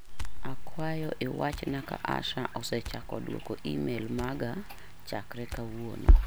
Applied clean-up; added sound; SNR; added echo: none; Crackle; -1 dB; none.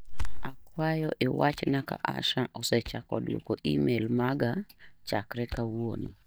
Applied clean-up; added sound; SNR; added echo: neural mask model DeepFilterNet 3.